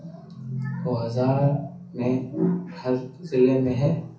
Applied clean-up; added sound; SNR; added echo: none; none; none; reverberation time 0.6 s.